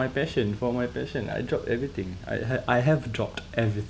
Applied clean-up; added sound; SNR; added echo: none; Car; 17 dB; none.